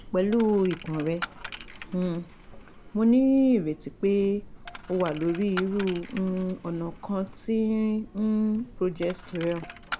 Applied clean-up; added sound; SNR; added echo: none; Coin (dropping); 15 dB; none.